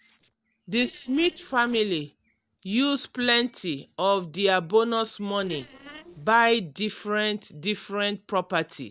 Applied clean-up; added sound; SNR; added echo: neural separator model SepFormer DNS4.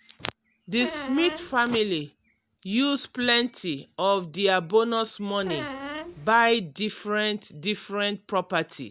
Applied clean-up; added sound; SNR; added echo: none; Squeak; 10 dB; none.